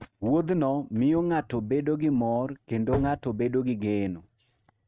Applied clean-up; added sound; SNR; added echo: neural mask model RNNoise.